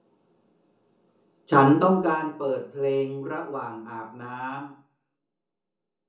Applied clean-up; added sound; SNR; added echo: none; none; none; reverberation time 0.6 s.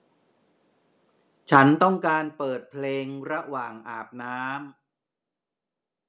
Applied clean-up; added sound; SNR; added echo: none; none; none; none.